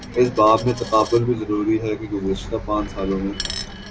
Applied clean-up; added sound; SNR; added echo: none; Bus + Coin (dropping); 12 dB; none.